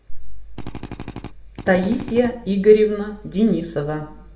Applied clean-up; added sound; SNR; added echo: none; Drill; 13 dB; reverberation time 0.6 s.